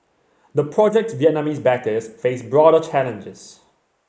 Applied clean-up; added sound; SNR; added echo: neural mask model Resemble Enhance denoiser.